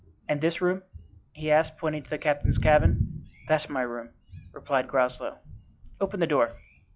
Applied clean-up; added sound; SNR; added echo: classical method log-MMSE.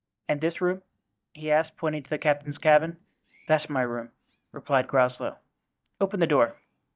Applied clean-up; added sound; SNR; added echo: neural mask model DeepFilterNet 3.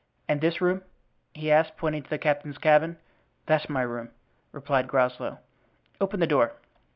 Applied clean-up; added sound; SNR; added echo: none; none; none; none.